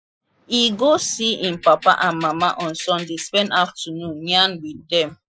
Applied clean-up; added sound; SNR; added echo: classical method Wiener filter.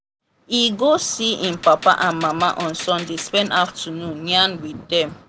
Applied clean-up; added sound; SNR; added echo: none; Gunshot, gunfire; 16 dB; none.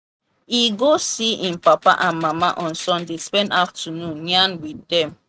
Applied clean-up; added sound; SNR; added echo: neural mask model RNNoise.